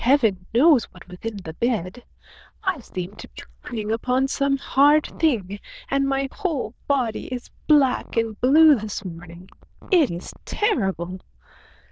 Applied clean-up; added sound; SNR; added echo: neural diffusion model UNIVERSE++.